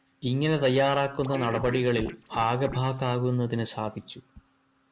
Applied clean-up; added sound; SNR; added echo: none; Scratching (performance technique); 11 dB; none.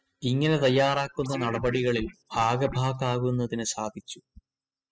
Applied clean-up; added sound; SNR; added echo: classical method spectral subtraction.